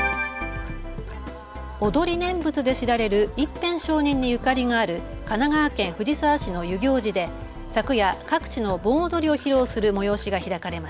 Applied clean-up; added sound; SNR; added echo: none; none; none; none.